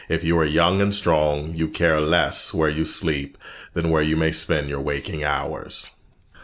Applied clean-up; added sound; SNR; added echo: none; none; none; none.